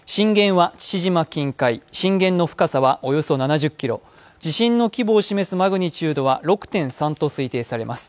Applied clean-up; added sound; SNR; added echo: none; none; none; none.